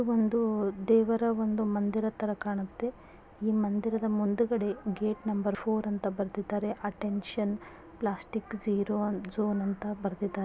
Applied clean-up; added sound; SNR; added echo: none; none; none; none.